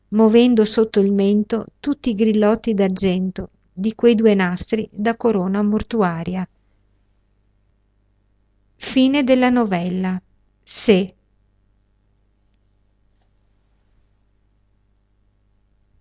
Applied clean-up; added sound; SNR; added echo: none; none; none; none.